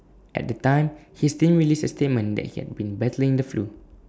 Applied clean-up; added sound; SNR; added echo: none; none; none; none.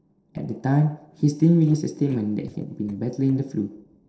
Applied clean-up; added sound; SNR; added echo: neural separator model SepFormer DNS4.